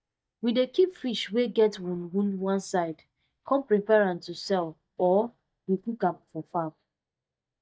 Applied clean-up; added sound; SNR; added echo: neural mask model DeepFilterNet 3.